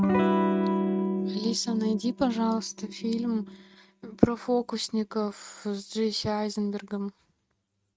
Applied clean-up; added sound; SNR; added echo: neural mask model RNNoise.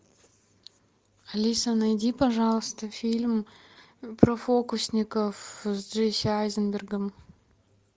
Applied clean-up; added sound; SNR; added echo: none; none; none; none.